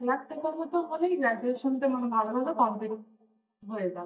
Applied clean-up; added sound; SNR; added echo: neural mask model DeepFilterNet 3.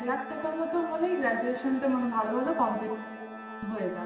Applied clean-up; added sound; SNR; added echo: none; Organ; 13 dB; reverberation time 2.3 s.